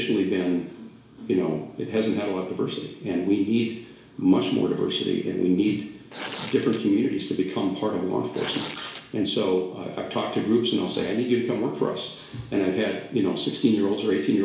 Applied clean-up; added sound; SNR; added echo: none; Tearing; 7 dB; reverberation time 0.7 s.